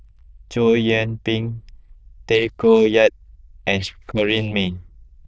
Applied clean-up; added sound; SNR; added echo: neural diffusion model UNIVERSE++.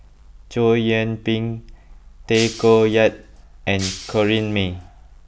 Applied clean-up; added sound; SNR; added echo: none; Shatter; 14 dB; none.